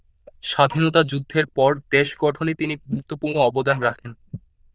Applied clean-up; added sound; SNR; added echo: neural diffusion model UNIVERSE++.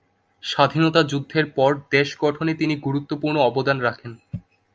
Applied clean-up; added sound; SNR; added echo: none; none; none; none.